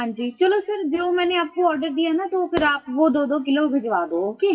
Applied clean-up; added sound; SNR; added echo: classical method WPE with log-MMSE.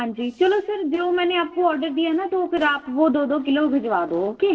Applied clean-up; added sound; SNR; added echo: neural separator model SepFormer DNS4.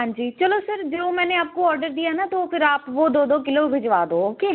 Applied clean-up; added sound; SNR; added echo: none; none; none; none.